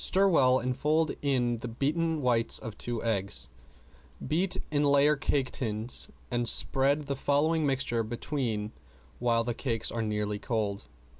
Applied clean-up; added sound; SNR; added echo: none; none; none; none.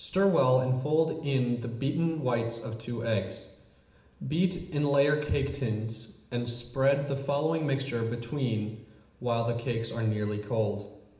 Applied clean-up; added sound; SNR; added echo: none; none; none; reverberation time 0.8 s.